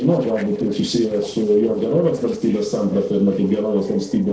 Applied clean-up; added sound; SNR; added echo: neural separator model SepFormer DNS4.